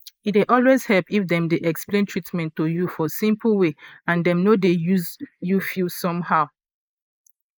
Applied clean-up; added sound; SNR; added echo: neural mask model Resemble Enhance denoiser.